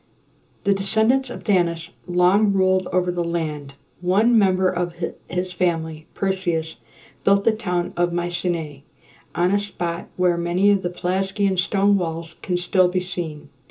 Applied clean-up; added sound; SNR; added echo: none; none; none; reverberation time 0.2 s.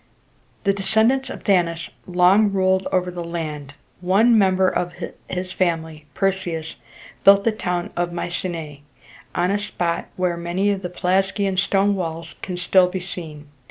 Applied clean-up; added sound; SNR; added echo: none; none; none; none.